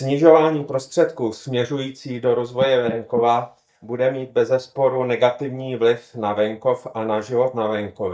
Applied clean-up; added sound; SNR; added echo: neural mask model DeepFilterNet 3.